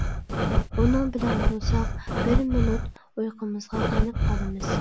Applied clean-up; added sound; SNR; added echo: none; Breathing; -4 dB; none.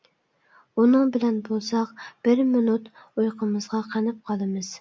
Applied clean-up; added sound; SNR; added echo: none; none; none; none.